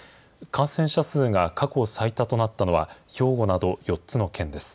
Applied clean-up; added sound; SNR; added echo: none; none; none; none.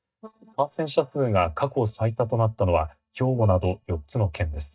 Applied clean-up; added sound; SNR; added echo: neural mask model DeepFilterNet 3.